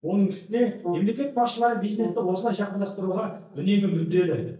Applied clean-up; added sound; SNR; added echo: neural mask model DeepFilterNet 3.